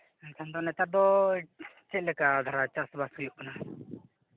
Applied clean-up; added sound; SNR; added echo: none; none; none; none.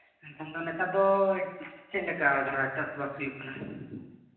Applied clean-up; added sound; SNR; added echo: none; none; none; reverberation time 1.0 s.